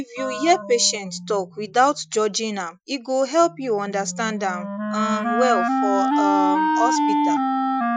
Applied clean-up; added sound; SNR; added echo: classical method Wiener filter.